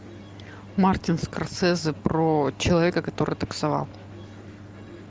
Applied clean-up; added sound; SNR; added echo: none; none; none; none.